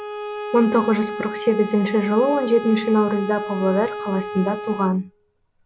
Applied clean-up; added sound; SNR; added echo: none; Bowed string instrument; 10 dB; none.